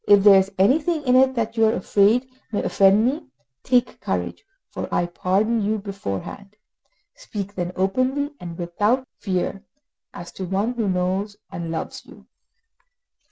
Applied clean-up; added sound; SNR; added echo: none; none; none; none.